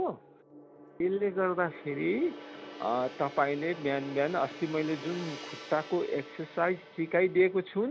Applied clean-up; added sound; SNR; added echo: none; Gong; 15 dB; none.